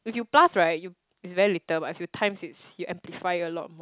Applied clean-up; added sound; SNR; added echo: none; none; none; none.